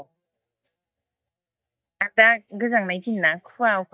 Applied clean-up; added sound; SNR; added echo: neural mask model DeepFilterNet 3.